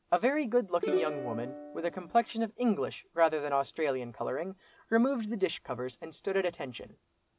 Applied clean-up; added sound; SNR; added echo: none; Plucked string instrument; 5 dB; none.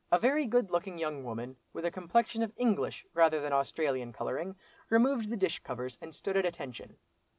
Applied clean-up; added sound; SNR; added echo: none; none; none; none.